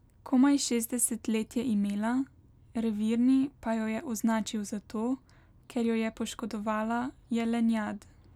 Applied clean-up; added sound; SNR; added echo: none; none; none; none.